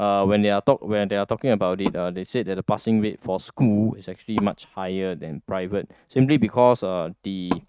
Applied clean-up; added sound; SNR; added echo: neural mask model RNNoise.